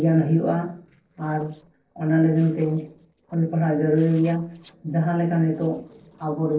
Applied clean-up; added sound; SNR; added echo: neural separator model SepFormer DNS4.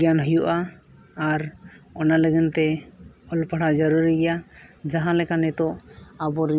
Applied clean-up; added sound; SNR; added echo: none; none; none; none.